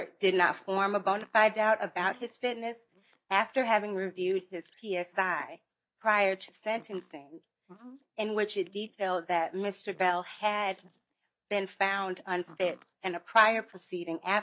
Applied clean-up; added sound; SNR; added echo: neural mask model DeepFilterNet 3.